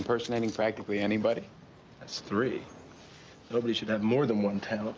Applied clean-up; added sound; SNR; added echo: none; none; none; none.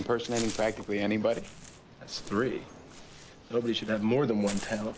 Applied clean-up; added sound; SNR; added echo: none; Walk, footsteps / Bird; 14 dB; none.